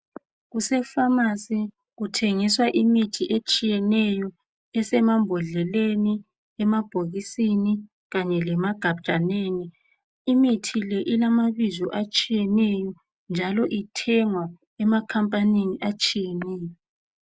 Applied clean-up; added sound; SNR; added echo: none; none; none; none.